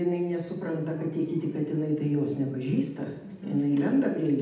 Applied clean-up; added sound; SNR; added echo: none; none; none; reverberation time 0.8 s.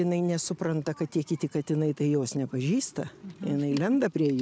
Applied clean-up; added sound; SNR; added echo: none; none; none; none.